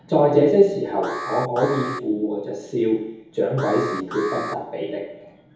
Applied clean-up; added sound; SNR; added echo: none; Alarm; 11 dB; reverberation time 2.0 s.